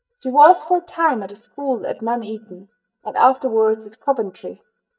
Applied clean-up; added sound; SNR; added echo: neural mask model DeepFilterNet 3.